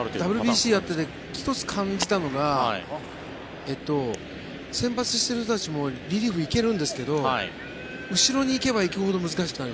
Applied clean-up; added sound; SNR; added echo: none; none; none; none.